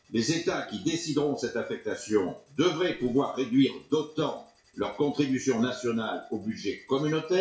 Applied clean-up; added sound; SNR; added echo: classical method WPE with log-MMSE.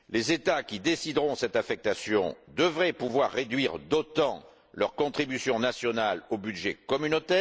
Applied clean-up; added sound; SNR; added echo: none; none; none; none.